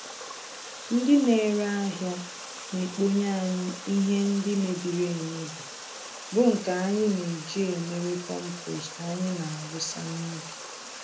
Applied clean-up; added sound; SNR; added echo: none; Water; 12 dB; reverberation time 0.3 s.